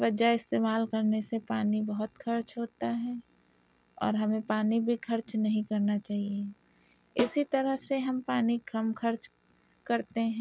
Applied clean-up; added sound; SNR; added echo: none; Snare drum; 9 dB; none.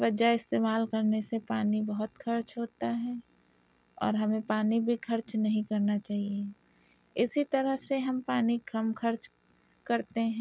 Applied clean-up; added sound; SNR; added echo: none; none; none; none.